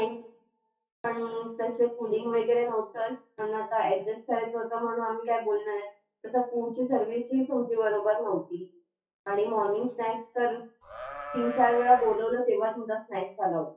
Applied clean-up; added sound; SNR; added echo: classical method WPE with log-MMSE.